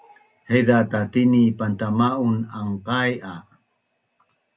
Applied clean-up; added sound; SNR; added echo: none; none; none; none.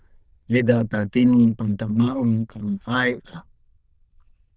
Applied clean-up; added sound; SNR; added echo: neural diffusion model UNIVERSE++.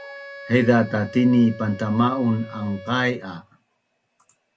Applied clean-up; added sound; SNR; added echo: none; Wind instrument, woodwind instrument; 18 dB; none.